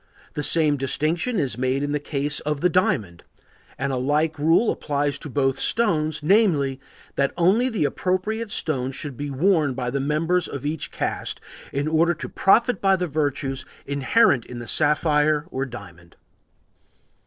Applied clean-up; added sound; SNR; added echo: neural separator model SepFormer DNS4.